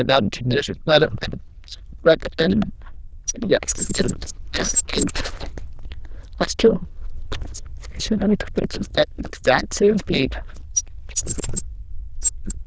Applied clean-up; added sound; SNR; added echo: neural diffusion model UNIVERSE++.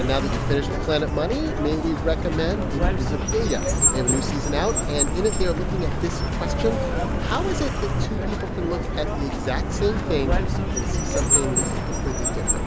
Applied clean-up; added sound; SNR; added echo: none; Car; -4 dB; none.